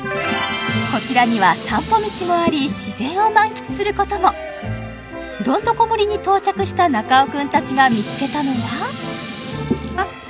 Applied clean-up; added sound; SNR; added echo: none; Dishes, pots, and pans; 10 dB; none.